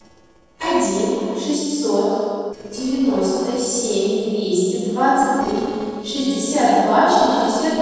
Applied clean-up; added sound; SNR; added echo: neural separator model SepFormer DNS4.